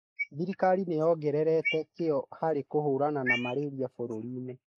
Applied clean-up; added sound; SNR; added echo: neural mask model Resemble Enhance denoiser.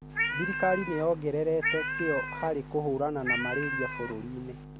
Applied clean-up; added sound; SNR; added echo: none; Cat; 3 dB; none.